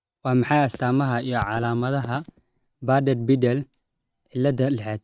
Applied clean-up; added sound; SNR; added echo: neural mask model RNNoise.